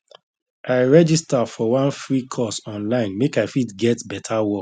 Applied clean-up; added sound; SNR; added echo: none; none; none; none.